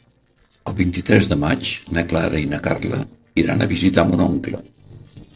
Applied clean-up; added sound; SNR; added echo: neural separator model SepFormer DNS4.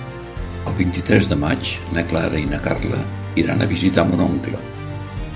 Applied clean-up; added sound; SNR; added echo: none; Musical instrument; 8 dB; none.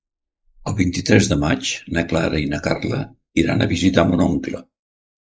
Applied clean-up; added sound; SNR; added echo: neural mask model Resemble Enhance denoiser.